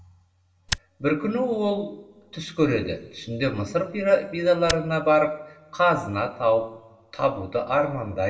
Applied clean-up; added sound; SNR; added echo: none; Tick; 7 dB; reverberation time 1.5 s.